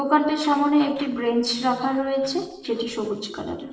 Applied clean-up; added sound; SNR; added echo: neural separator model SepFormer DNS4.